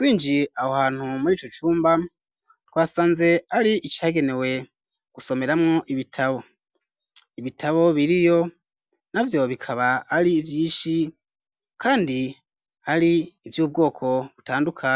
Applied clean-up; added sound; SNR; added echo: none; none; none; none.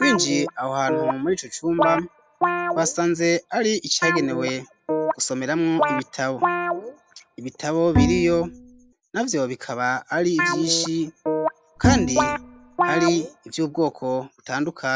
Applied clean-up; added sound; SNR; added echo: none; Bowed string instrument + Guitar; 1 dB; none.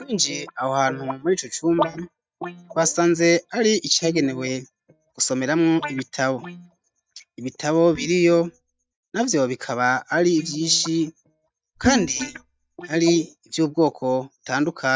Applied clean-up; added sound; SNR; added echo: neural mask model DeepFilterNet 3.